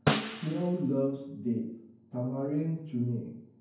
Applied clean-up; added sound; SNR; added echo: none; Snare drum; 2 dB; reverberation time 0.9 s.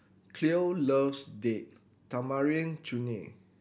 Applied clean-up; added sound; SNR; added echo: none; none; none; none.